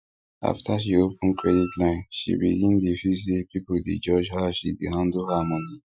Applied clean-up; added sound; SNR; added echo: classical method Wiener filter.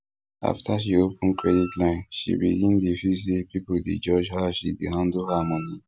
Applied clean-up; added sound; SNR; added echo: none; Wind instrument, woodwind instrument; 16 dB; none.